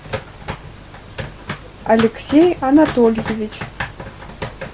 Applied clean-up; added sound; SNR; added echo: none; none; none; none.